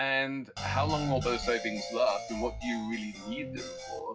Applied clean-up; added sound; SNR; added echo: classical method WPE with log-MMSE.